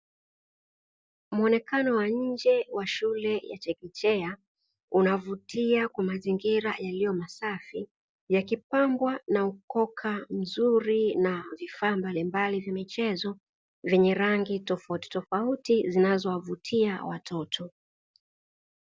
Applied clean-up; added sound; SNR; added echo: none; none; none; none.